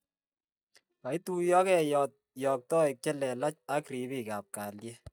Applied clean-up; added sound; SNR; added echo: neural mask model DeepFilterNet 3.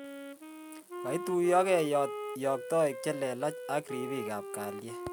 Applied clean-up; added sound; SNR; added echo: none; Wind instrument, woodwind instrument; 9 dB; none.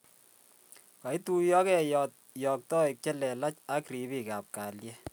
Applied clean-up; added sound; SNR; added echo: none; none; none; none.